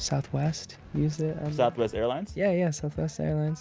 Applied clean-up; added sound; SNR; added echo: none; none; none; none.